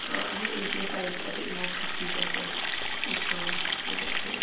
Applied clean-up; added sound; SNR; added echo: none; Water tap, faucet; -3 dB; reverberation time 0.4 s.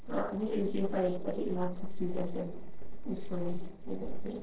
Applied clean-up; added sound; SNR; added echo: neural separator model SepFormer DNS4.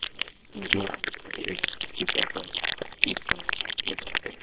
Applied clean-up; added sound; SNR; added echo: neural separator model SepFormer WHAMR!.